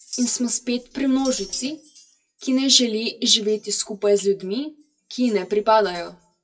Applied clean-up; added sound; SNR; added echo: classical method WPE with log-MMSE.